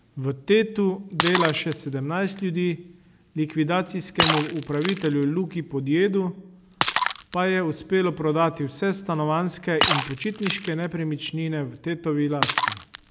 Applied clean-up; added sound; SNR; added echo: none; Shatter; 4 dB; none.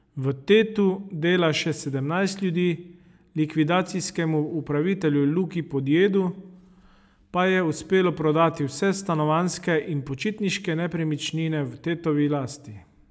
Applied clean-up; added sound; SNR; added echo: none; none; none; none.